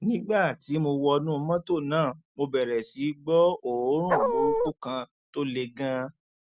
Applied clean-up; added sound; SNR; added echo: none; Dog; -3 dB; none.